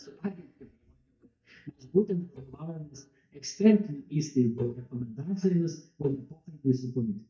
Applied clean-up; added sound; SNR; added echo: neural mask model DeepFilterNet 3.